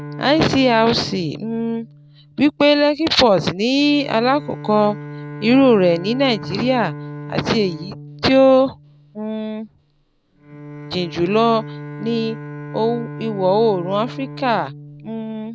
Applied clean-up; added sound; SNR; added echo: none; Bowed string instrument; 15 dB; none.